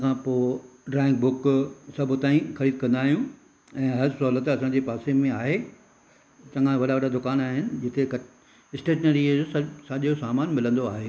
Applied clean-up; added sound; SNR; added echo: none; none; none; none.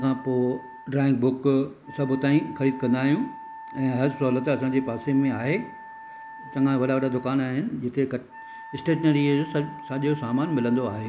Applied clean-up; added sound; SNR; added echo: none; Wind instrument, woodwind instrument; 17 dB; none.